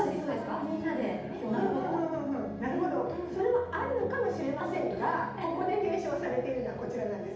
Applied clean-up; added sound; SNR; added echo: none; none; none; reverberation time 0.8 s.